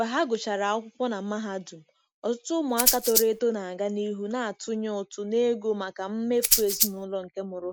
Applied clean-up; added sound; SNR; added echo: none; Rattle (instrument); -3 dB; none.